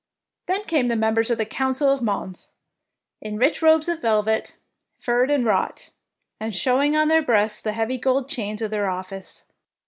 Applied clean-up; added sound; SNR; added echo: none; none; none; none.